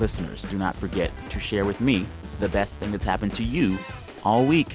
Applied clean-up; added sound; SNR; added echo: none; Drum / Drum kit; 16 dB; none.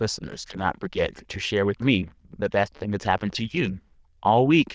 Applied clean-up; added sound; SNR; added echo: neural diffusion model UNIVERSE++.